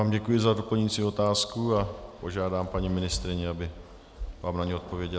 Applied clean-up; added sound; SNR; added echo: none; none; none; none.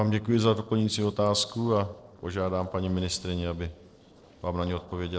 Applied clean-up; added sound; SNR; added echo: neural separator model SepFormer DNS4.